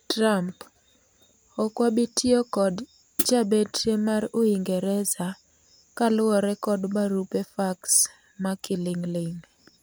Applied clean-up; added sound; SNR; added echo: none; Hi-hat; 3 dB; none.